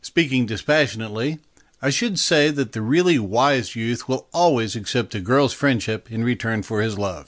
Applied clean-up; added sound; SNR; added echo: none; none; none; none.